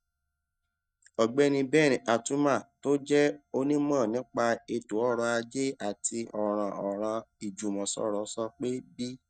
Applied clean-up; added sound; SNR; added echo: neural mask model DeepFilterNet 3.